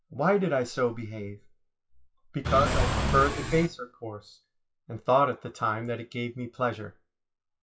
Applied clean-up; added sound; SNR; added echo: classical method WPE with log-MMSE.